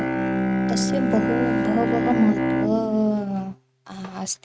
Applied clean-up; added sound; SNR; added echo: neural mask model RNNoise.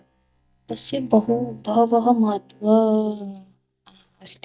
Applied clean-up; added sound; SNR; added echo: neural mask model DeepFilterNet 3.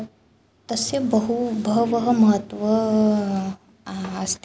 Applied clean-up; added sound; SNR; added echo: none; none; none; none.